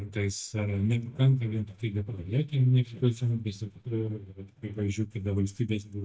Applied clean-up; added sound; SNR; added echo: neural mask model DeepFilterNet 3.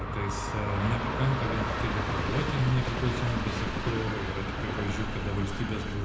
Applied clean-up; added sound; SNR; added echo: none; Train; 0 dB; reverberation time 0.7 s.